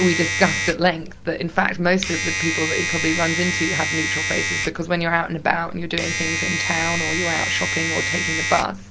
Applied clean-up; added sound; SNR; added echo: none; Domestic sounds, home sounds; 2 dB; none.